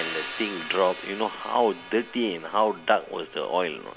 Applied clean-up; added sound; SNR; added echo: none; Crash cymbal; 13 dB; none.